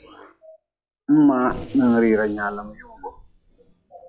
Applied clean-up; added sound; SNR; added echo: classical method log-MMSE.